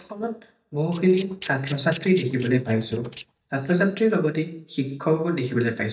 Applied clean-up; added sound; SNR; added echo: neural mask model DeepFilterNet 3.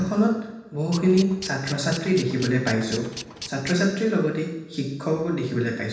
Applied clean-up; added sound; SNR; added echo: none; Tools; 14 dB; reverberation time 0.9 s.